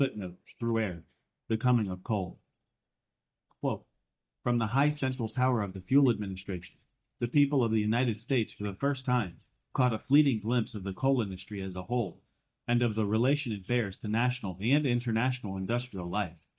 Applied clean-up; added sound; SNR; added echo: neural mask model DeepFilterNet 3.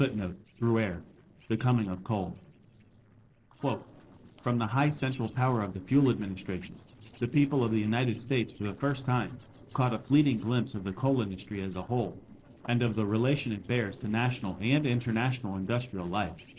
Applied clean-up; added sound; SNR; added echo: neural separator model SepFormer DNS4.